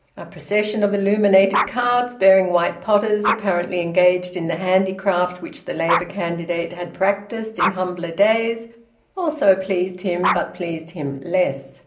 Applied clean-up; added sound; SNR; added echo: none; Dog; 10 dB; reverberation time 0.5 s.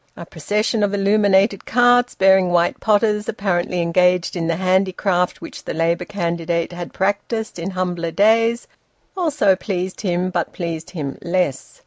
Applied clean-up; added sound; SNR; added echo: none; none; none; none.